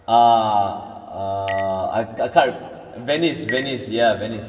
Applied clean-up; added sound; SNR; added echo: none; Chink, clink; 17 dB; reverberation time 2.4 s.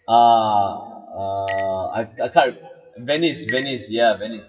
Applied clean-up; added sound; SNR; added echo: classical method WPE with log-MMSE.